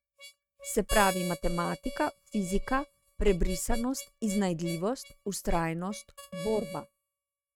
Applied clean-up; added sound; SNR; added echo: neural mask model RNNoise.